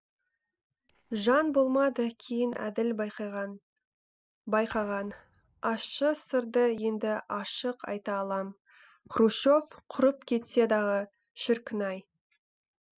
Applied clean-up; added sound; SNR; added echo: neural separator model SepFormer DNS4.